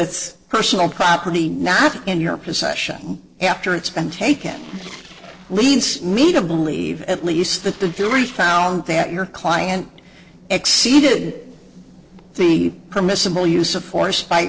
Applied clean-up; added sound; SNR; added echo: neural separator model SepFormer DNS4.